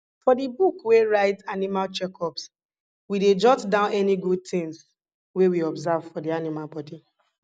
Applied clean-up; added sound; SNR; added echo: none; none; none; none.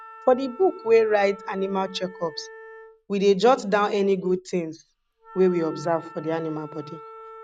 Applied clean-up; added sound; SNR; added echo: none; Wind instrument, woodwind instrument; 20 dB; none.